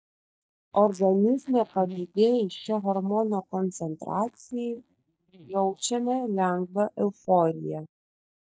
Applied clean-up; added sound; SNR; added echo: neural mask model DeepFilterNet 3.